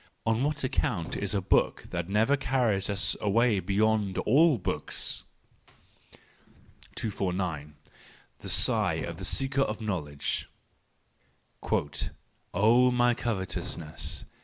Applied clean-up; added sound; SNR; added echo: none; Slam; 17 dB; none.